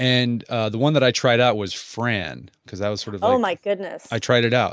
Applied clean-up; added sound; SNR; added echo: none; none; none; none.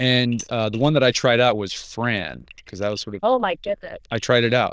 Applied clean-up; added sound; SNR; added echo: neural diffusion model UNIVERSE++.